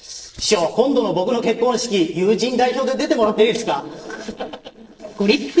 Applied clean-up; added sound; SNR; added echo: neural separator model SepFormer DNS4.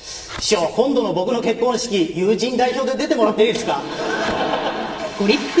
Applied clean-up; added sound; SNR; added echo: none; Fireworks; 19 dB; reverberation time 0.9 s.